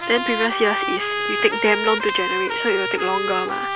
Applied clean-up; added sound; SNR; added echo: none; Trumpet; 2 dB; none.